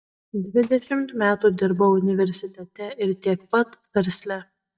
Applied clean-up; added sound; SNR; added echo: neural mask model DeepFilterNet 3.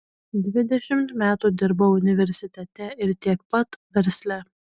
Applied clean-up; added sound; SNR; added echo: none; none; none; none.